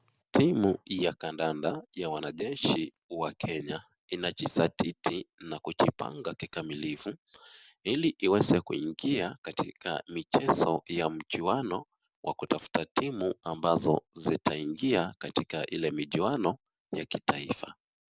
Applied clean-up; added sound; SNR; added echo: none; none; none; none.